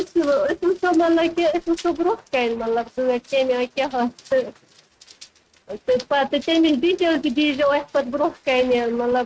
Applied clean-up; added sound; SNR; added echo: neural mask model RNNoise.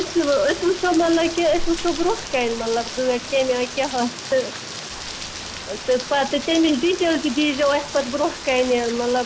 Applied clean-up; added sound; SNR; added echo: none; Rain; 10 dB; none.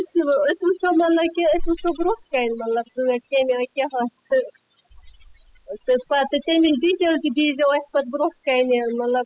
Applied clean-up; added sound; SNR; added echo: classical method spectral subtraction.